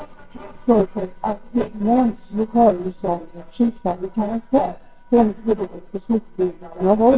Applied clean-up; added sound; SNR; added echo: neural separator model SepFormer WHAMR!.